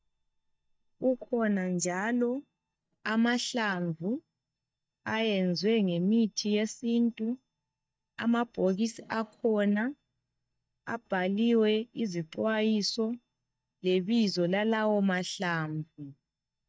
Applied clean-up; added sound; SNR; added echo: neural mask model DeepFilterNet 3.